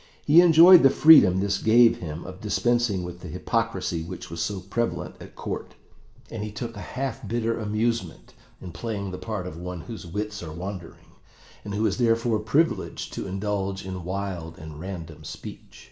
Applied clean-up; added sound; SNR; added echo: none; none; none; reverberation time 0.6 s.